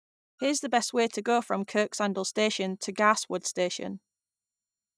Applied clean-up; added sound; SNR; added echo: neural mask model DeepFilterNet 3.